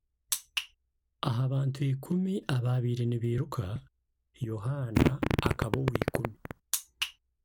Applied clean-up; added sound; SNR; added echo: none; Fart; -3 dB; none.